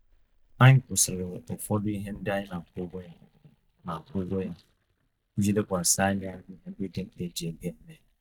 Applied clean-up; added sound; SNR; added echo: neural mask model DeepFilterNet 3.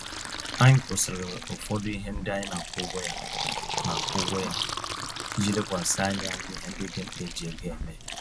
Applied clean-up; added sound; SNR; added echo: none; Fill (with liquid); 5 dB; none.